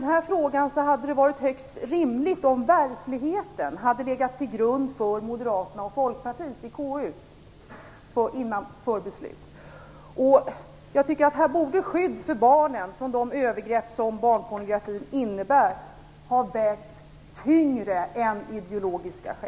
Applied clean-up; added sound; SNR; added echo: none; none; none; none.